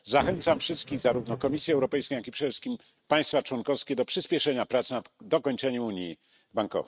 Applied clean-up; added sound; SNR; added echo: neural mask model RNNoise.